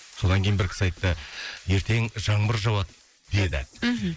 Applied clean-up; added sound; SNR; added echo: neural mask model Resemble Enhance denoiser.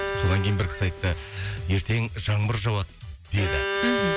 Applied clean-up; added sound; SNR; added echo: none; Bowed string instrument; 6 dB; none.